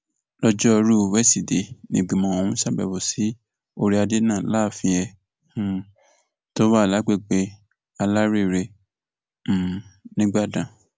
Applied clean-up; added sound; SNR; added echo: none; none; none; none.